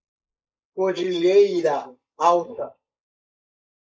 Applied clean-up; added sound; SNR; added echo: neural mask model Resemble Enhance denoiser.